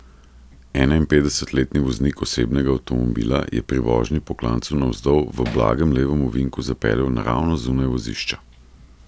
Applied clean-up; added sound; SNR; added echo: none; Hammer; 15 dB; none.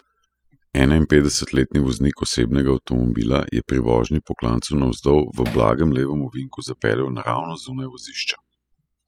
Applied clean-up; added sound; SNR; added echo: classical method spectral subtraction.